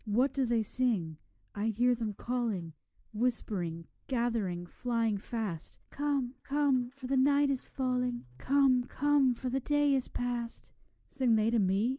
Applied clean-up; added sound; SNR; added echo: neural mask model Resemble Enhance denoiser.